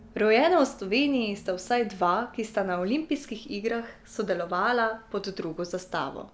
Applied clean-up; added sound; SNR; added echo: none; none; none; none.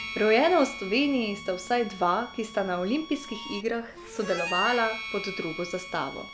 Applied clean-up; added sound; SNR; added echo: none; Harmonica; 11 dB; none.